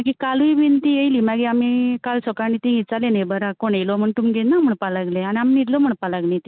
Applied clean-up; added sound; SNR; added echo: none; none; none; none.